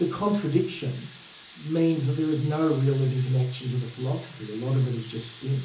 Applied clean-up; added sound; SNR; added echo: none; Sink (filling or washing) / Water tap, faucet; 17 dB; reverberation time 0.7 s.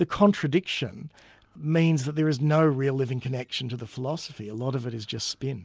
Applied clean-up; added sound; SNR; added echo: none; none; none; none.